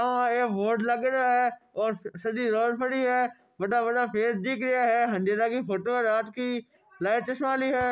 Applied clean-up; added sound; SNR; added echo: none; none; none; none.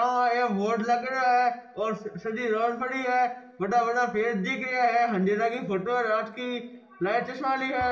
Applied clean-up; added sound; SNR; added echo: none; none; none; reverberation time 0.8 s.